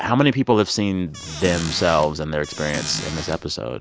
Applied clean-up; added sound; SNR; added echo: none; Squeak / Cupboard open or close; 10 dB; none.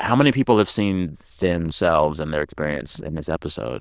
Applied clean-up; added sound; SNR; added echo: neural diffusion model UNIVERSE++.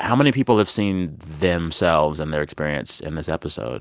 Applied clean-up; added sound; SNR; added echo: none; none; none; none.